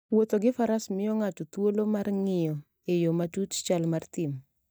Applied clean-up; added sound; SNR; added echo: neural mask model DeepFilterNet 3.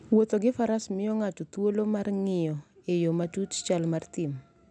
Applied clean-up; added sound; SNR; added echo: none; none; none; none.